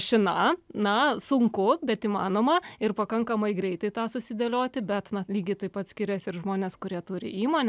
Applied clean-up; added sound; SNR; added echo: none; none; none; none.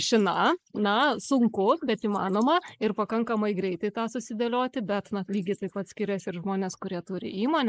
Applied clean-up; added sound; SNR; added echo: neural mask model Resemble Enhance denoiser.